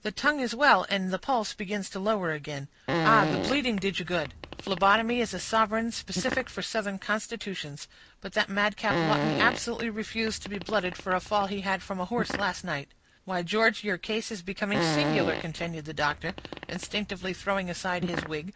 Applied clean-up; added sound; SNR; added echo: none; Fart; 5 dB; none.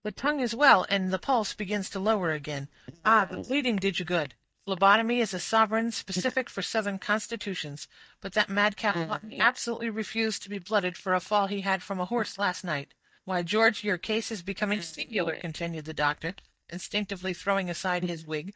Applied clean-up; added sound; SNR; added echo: neural mask model DeepFilterNet 3.